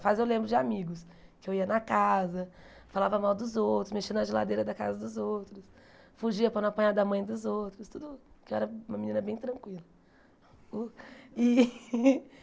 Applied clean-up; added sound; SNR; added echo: none; none; none; none.